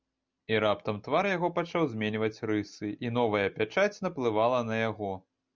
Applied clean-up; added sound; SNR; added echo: none; none; none; none.